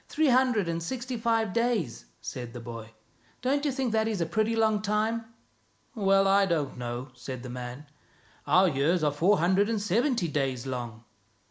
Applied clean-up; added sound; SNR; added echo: none; none; none; none.